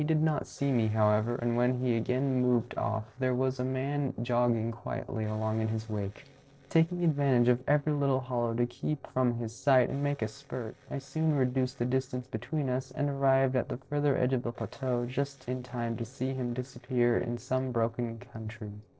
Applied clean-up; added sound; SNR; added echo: neural separator model SepFormer DNS4.